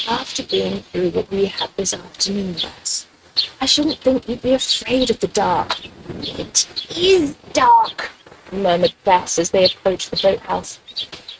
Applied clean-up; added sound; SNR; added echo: neural mask model RNNoise.